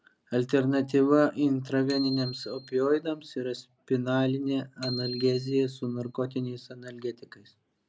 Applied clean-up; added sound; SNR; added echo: none; Bicycle bell; 16 dB; none.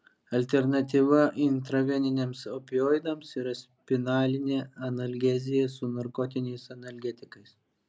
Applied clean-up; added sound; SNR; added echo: none; none; none; none.